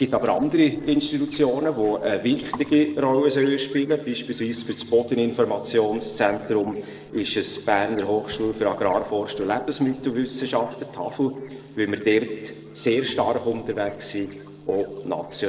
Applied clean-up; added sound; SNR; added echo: neural separator model SepFormer DNS4.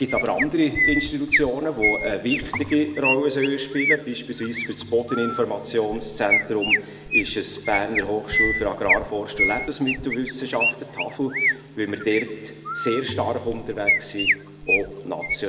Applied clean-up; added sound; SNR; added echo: none; Chirp, tweet; 1 dB; reverberation time 1.7 s.